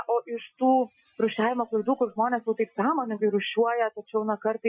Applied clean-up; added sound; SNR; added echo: classical method Wiener filter.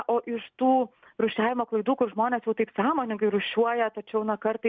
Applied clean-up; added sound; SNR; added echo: none; none; none; none.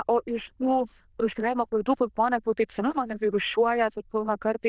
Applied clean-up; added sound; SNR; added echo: neural diffusion model UNIVERSE++.